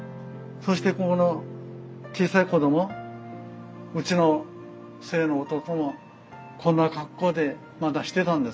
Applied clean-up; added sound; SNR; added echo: none; none; none; none.